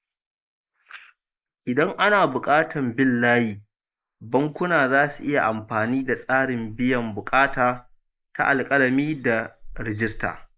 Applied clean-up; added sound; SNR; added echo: neural mask model Resemble Enhance denoiser.